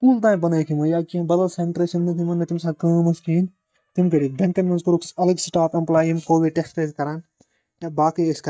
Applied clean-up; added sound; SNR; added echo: neural mask model DeepFilterNet 3.